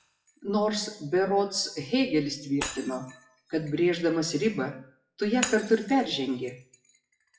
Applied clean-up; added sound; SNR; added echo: classical method WPE with log-MMSE.